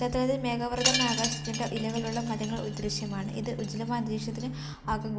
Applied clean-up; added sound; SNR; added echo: none; Wind chime + Organ; 3 dB; none.